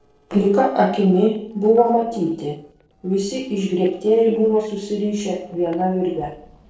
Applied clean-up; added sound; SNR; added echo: neural separator model SepFormer DNS4.